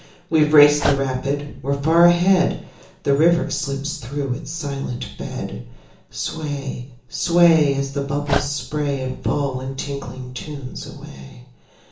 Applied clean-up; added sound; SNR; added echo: none; Dog; 7 dB; reverberation time 0.8 s.